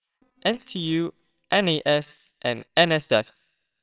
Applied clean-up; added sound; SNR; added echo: neural separator model SepFormer WHAMR!.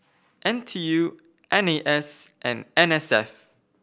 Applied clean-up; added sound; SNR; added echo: none; none; none; none.